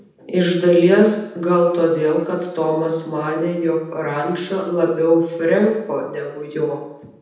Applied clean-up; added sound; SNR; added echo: none; none; none; reverberation time 0.9 s.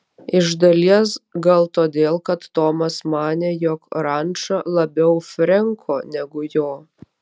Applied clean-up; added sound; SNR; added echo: none; none; none; none.